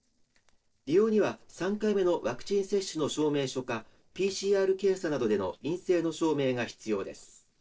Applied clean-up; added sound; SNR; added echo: neural separator model SepFormer DNS4.